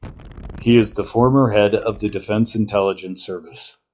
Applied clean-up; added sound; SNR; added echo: classical method log-MMSE.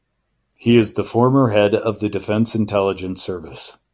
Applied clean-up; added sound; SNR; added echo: none; none; none; none.